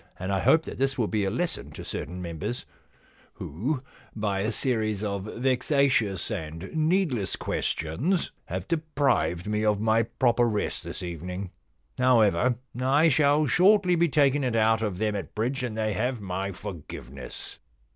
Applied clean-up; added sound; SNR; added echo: none; none; none; none.